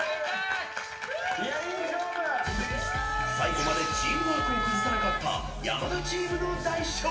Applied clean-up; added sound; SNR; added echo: none; Wind instrument, woodwind instrument; 4 dB; reverberation time 0.8 s.